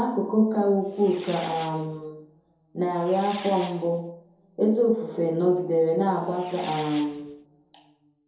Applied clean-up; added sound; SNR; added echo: none; Fireworks; 19 dB; reverberation time 2.6 s.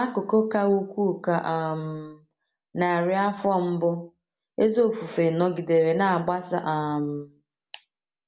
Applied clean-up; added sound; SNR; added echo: none; none; none; none.